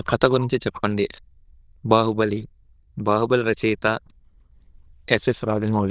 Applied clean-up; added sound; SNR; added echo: neural diffusion model UNIVERSE++.